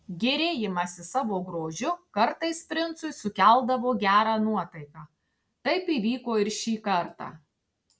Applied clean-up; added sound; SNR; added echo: none; none; none; none.